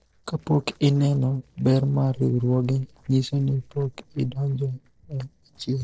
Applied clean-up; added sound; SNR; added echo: neural separator model SepFormer DNS4.